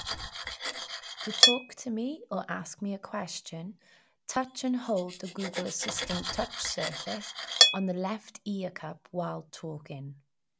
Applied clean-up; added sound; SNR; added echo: none; Cutlery, silverware; -3 dB; none.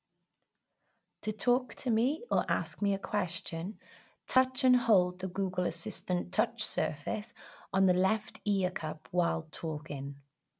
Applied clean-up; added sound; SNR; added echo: none; none; none; none.